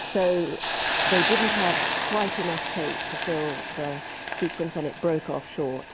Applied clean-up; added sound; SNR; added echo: none; Hiss; -2 dB; none.